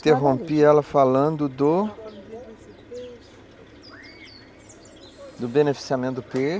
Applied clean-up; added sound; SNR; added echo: none; none; none; none.